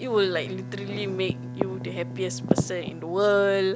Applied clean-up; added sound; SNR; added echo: none; Bowed string instrument; 11 dB; none.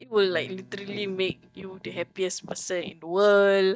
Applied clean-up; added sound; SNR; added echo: neural mask model DeepFilterNet 3.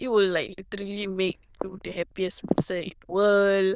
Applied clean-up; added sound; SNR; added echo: neural diffusion model UNIVERSE++.